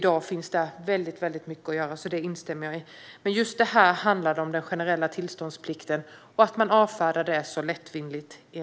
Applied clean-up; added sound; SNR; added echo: none; none; none; none.